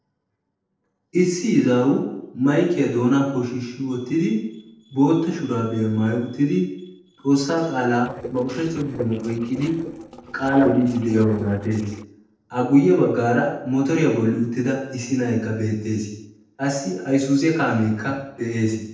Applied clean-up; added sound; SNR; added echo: neural separator model SepFormer DNS4.